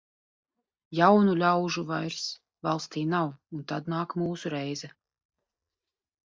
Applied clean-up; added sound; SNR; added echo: neural mask model DeepFilterNet 3.